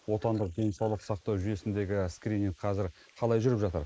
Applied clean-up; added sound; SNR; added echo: neural mask model Resemble Enhance denoiser.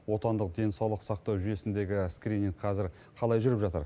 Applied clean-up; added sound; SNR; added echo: none; none; none; none.